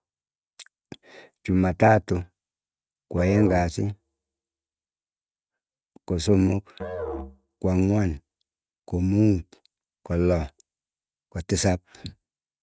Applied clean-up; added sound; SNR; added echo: neural mask model RNNoise.